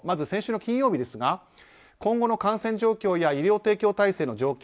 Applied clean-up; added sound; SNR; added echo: none; none; none; none.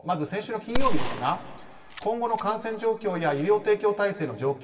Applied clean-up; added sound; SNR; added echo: none; Gunshot, gunfire; 1 dB; reverberation time 1.9 s.